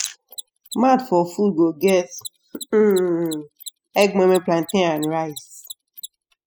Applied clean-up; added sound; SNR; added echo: classical method spectral subtraction.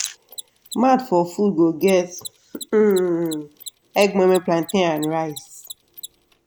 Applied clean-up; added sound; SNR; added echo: none; Mechanisms; 20 dB; none.